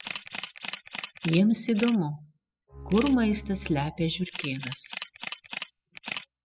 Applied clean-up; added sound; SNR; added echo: classical method spectral subtraction.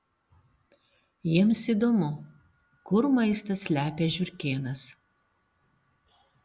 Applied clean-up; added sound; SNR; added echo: none; none; none; none.